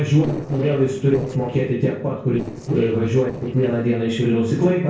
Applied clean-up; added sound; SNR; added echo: neural separator model SepFormer DNS4.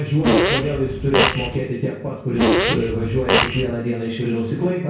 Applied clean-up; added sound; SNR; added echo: none; Fart; -2 dB; reverberation time 0.6 s.